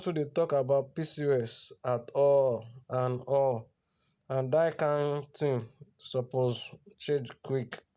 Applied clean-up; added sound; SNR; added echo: none; none; none; none.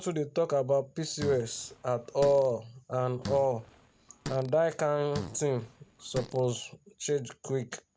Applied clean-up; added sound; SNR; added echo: none; Fart; 13 dB; none.